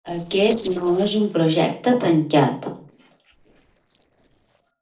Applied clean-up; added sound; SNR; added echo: neural separator model SepFormer DNS4.